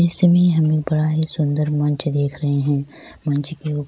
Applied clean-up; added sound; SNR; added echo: none; none; none; none.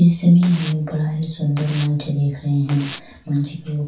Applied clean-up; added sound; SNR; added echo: none; Domestic sounds, home sounds; 20 dB; reverberation time 0.2 s.